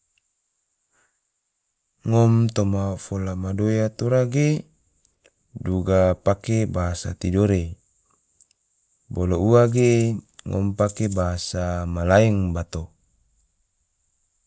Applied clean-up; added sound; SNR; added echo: none; Rattle (instrument); 20 dB; none.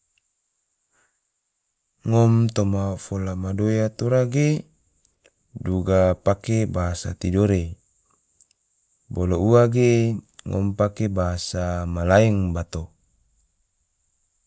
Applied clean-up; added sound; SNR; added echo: none; none; none; none.